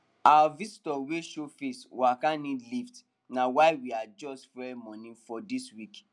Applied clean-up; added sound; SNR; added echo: none; none; none; none.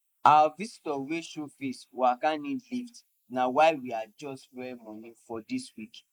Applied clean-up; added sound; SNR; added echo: neural mask model Resemble Enhance denoiser.